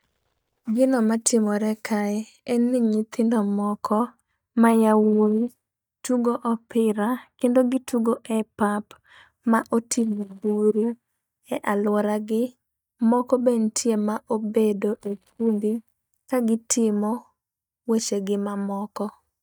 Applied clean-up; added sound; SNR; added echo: neural mask model DeepFilterNet 3.